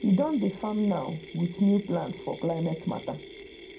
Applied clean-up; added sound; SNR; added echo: none; Mechanisms; 17 dB; reverberation time 0.2 s.